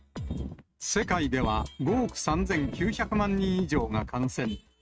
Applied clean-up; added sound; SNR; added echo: neural mask model RNNoise.